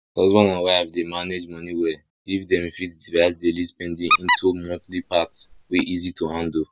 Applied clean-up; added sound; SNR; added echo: none; Squeak; 1 dB; none.